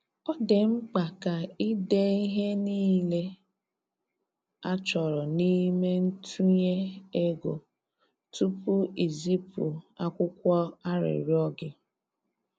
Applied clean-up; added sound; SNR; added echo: none; none; none; none.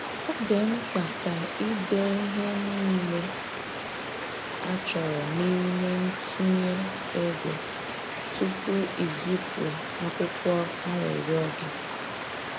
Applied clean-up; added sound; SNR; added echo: none; Stream; 4 dB; none.